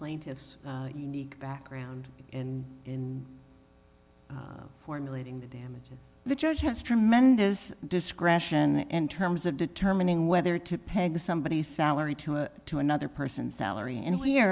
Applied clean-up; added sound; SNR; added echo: none; none; none; none.